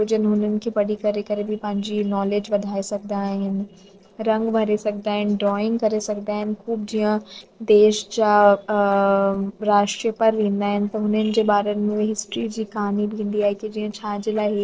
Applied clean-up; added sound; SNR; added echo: neural separator model SepFormer DNS4.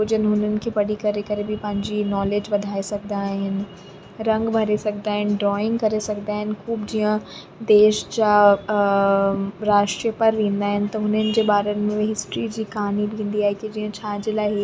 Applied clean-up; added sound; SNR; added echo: none; none; none; none.